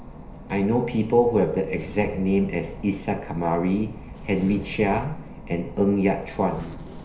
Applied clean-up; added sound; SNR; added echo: none; Zipper (clothing); 16 dB; reverberation time 0.5 s.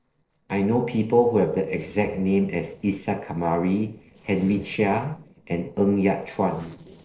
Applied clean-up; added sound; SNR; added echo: neural separator model SepFormer DNS4.